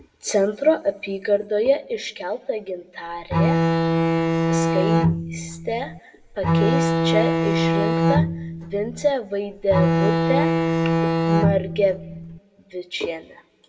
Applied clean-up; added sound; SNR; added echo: none; Bowed string instrument; -5 dB; reverberation time 1.1 s.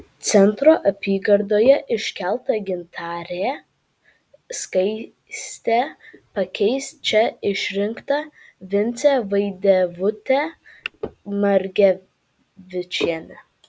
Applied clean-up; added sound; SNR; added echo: none; none; none; none.